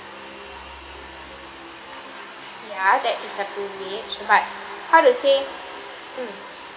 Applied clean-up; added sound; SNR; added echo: none; none; none; none.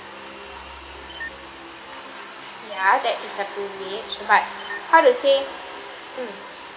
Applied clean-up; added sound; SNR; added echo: none; Camera; 18 dB; none.